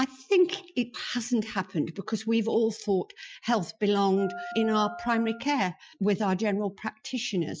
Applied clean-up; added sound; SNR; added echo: classical method Wiener filter.